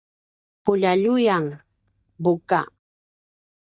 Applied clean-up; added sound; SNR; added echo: neural mask model DeepFilterNet 3.